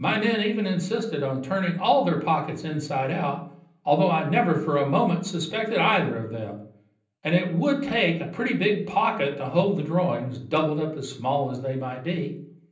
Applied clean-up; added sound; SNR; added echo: none; none; none; reverberation time 0.6 s.